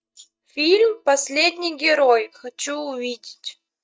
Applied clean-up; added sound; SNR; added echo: neural mask model DeepFilterNet 3.